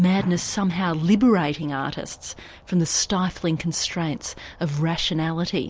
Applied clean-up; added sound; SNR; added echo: none; none; none; none.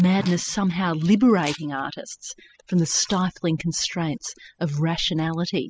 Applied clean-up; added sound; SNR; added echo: classical method spectral subtraction.